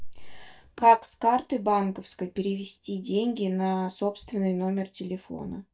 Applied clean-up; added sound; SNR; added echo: neural mask model DeepFilterNet 3.